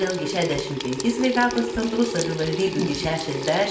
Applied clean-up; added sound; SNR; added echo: none; Sink (filling or washing) / Water tap, faucet; 7 dB; reverberation time 0.6 s.